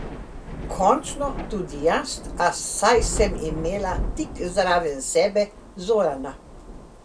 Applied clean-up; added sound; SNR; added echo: none; Thunder / Rain; 9 dB; none.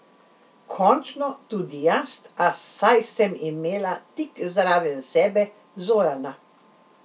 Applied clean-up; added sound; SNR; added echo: none; none; none; none.